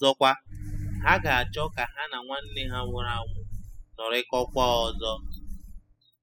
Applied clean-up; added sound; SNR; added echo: classical method spectral subtraction.